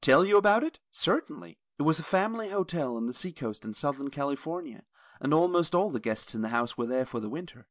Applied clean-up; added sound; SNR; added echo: none; none; none; none.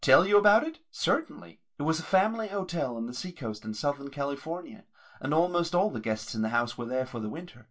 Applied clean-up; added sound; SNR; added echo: none; none; none; reverberation time 0.2 s.